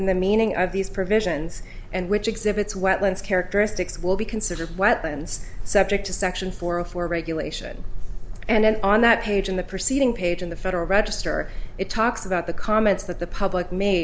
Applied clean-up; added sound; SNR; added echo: none; none; none; none.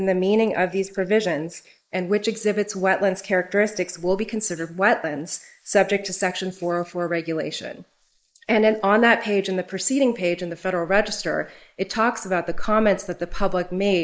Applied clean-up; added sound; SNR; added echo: neural mask model Resemble Enhance denoiser.